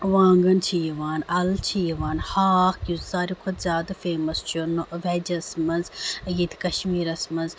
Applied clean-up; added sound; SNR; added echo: none; none; none; none.